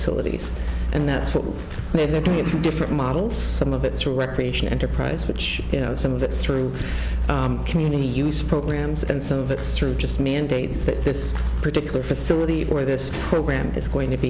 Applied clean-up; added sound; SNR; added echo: none; none; none; none.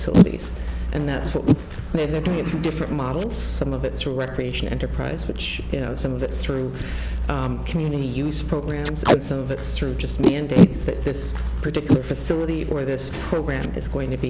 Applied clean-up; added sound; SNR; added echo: none; Packing tape, duct tape; 2 dB; none.